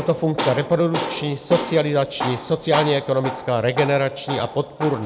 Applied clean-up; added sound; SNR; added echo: none; Tools; 8 dB; none.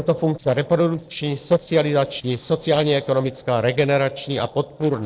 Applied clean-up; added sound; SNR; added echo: neural separator model SepFormer DNS4.